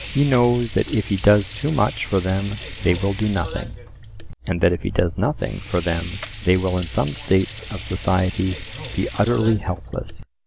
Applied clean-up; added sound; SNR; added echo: none; Sink (filling or washing) / Water; 10 dB; none.